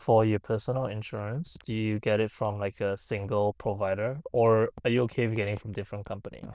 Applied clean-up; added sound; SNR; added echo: neural diffusion model UNIVERSE++.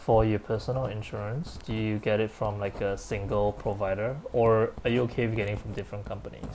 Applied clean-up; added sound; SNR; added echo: none; Writing; 15 dB; none.